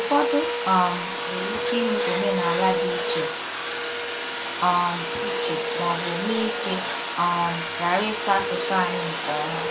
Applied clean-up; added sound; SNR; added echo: none; Domestic sounds, home sounds; 0 dB; reverberation time 0.3 s.